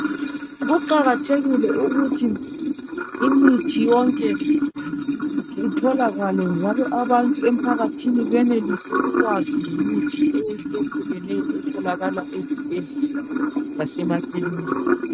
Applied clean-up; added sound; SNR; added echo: neural mask model RNNoise.